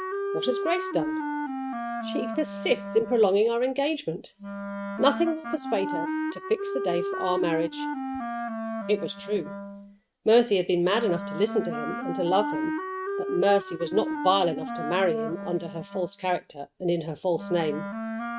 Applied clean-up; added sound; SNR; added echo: neural mask model RNNoise.